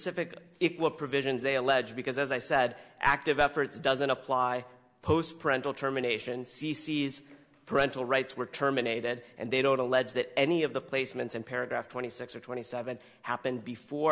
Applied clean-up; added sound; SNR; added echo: none; none; none; none.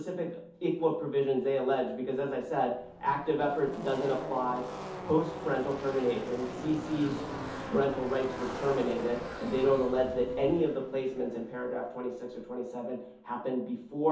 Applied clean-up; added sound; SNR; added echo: none; Car passing by / Race car, auto racing; 11 dB; reverberation time 0.5 s.